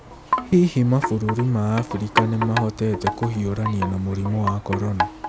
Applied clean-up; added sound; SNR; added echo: none; Wind chime; 6 dB; none.